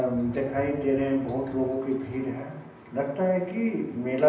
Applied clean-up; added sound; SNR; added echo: none; none; none; reverberation time 0.9 s.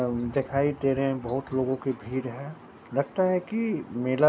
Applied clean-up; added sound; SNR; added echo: none; none; none; none.